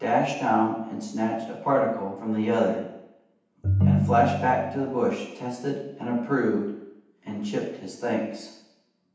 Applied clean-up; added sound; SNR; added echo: none; Ringtone; -2 dB; reverberation time 0.9 s.